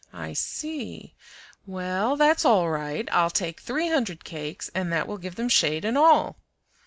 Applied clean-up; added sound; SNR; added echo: none; none; none; none.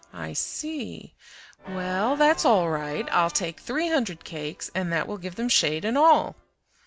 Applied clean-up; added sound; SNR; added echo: none; Organ; 19 dB; none.